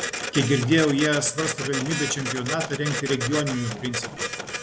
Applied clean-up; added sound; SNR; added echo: none; Printer; 5 dB; none.